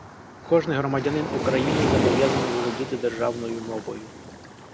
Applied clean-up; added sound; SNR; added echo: none; Waves, surf; 2 dB; none.